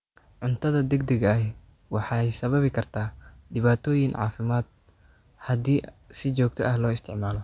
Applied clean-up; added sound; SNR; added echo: none; none; none; none.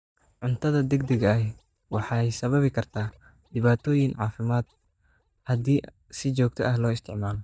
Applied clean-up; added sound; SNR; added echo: neural mask model DeepFilterNet 3.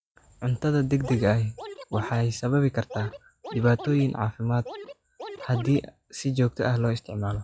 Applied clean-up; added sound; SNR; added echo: classical method log-MMSE.